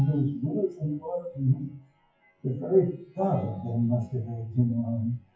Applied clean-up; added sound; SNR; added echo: classical method WPE with log-MMSE.